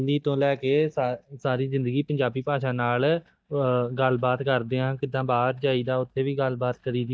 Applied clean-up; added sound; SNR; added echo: neural mask model DeepFilterNet 3.